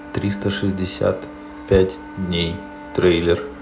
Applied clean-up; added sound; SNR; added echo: none; Wind instrument, woodwind instrument; 16 dB; none.